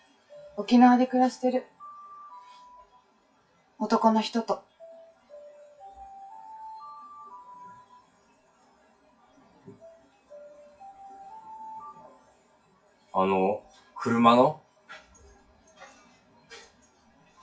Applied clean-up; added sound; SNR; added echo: classical method WPE with log-MMSE.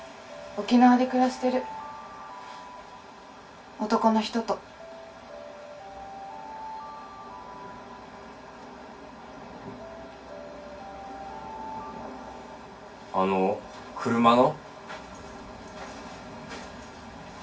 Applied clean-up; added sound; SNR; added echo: none; Alarm; 16 dB; reverberation time 0.2 s.